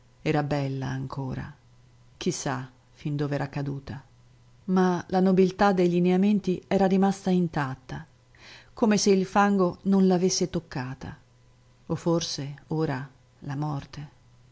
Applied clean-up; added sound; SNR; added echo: none; none; none; none.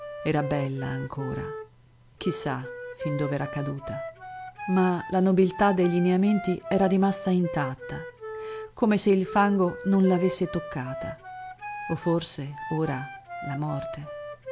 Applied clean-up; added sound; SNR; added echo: none; Wind instrument, woodwind instrument; 11 dB; none.